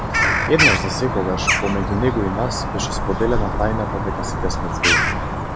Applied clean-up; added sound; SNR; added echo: none; Bird vocalization, bird call, bird song; -3 dB; none.